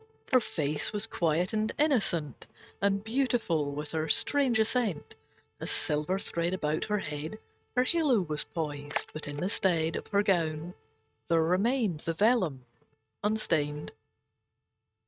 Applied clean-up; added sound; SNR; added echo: neural mask model RNNoise.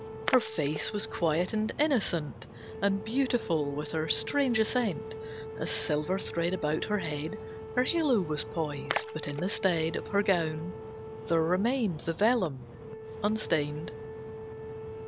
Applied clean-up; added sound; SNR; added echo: none; Splash, splatter + Wind instrument, woodwind instrument; 9 dB; none.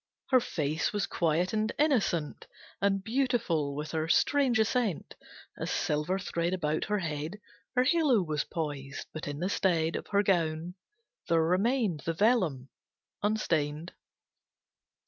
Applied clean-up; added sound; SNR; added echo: none; none; none; none.